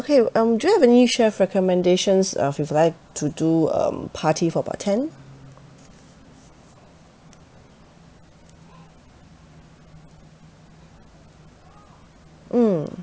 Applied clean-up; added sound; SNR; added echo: none; none; none; none.